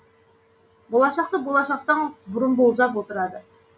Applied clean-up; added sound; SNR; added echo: none; none; none; none.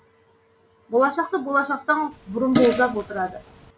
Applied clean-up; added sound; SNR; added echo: none; Fart; 6 dB; none.